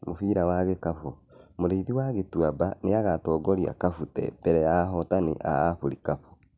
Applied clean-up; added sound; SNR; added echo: none; none; none; none.